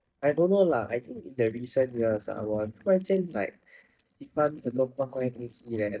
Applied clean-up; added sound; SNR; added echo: neural mask model DeepFilterNet 3.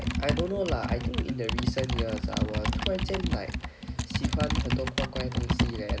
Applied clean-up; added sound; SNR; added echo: none; Computer keyboard; -4 dB; none.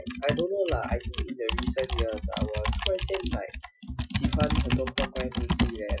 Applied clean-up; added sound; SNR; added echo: classical method Wiener filter.